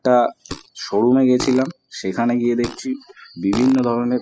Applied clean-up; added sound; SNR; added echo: classical method spectral subtraction.